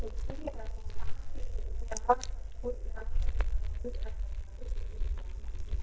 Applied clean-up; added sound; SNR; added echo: neural mask model DeepFilterNet 3.